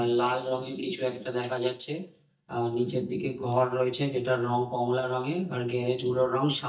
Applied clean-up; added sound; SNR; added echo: neural mask model DeepFilterNet 3.